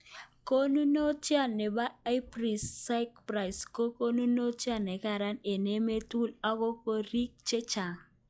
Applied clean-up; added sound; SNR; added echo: classical method log-MMSE.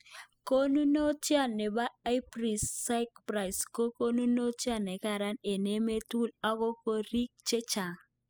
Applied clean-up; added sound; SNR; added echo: classical method spectral subtraction.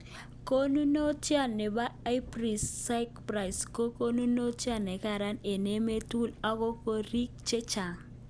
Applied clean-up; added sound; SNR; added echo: none; Engine; 16 dB; none.